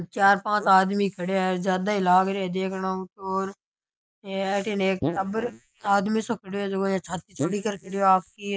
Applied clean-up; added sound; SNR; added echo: neural mask model Resemble Enhance denoiser.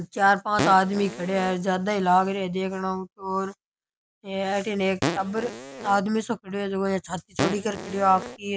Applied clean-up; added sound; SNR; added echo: none; Fart; 6 dB; none.